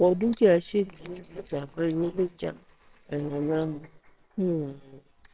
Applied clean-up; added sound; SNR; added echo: neural separator model SepFormer WHAMR!.